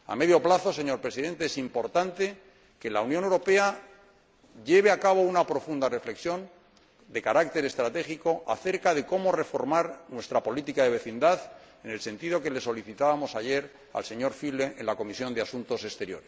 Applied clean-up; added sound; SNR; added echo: none; none; none; none.